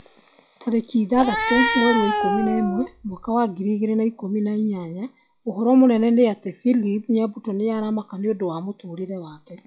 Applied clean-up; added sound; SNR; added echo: classical method log-MMSE.